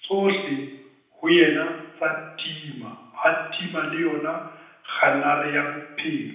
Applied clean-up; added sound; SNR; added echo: none; none; none; reverberation time 0.9 s.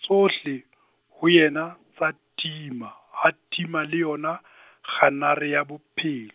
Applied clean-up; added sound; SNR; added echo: none; none; none; none.